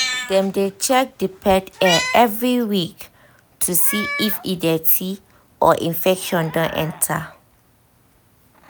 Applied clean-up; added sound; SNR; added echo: none; Meow; 11 dB; none.